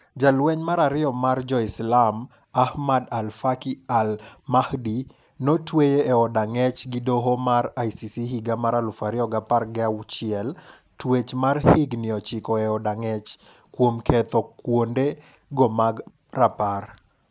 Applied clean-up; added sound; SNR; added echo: none; none; none; none.